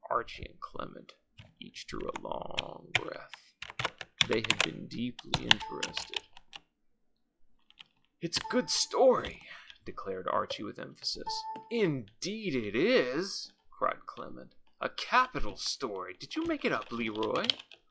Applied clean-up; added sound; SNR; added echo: classical method log-MMSE.